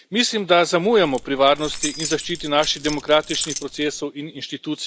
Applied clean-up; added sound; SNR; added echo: none; Keys jangling; 11 dB; none.